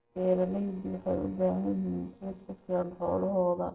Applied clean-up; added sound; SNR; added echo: neural separator model SepFormer DNS4.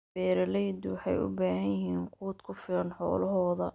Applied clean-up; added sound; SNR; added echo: none; none; none; none.